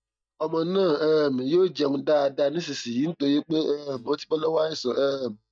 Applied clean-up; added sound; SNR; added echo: neural mask model DeepFilterNet 3.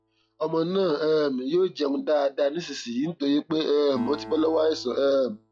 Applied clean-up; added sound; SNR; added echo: classical method log-MMSE.